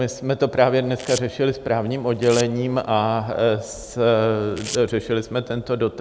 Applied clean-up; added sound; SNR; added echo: none; Domestic sounds, home sounds; 15 dB; none.